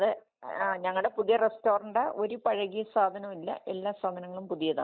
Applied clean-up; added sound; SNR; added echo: neural mask model Resemble Enhance denoiser.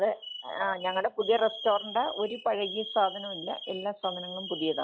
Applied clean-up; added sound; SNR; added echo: classical method log-MMSE.